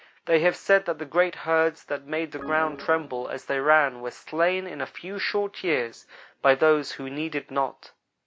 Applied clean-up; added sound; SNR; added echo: none; Organ; 14 dB; none.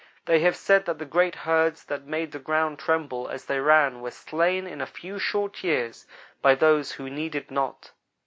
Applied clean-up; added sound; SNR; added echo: none; none; none; none.